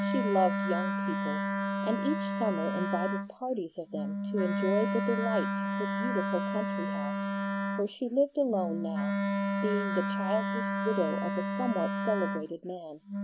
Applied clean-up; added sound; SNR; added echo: none; Wind instrument, woodwind instrument; -1 dB; none.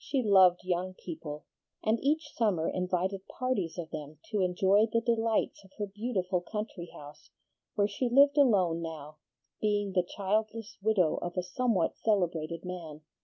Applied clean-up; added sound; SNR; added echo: none; none; none; none.